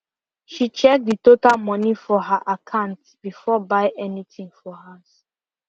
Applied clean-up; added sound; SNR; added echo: none; none; none; none.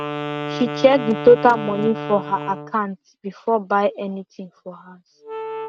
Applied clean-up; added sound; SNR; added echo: neural mask model RNNoise.